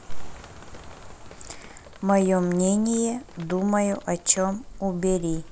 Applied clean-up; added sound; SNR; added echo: none; Drip; 17 dB; none.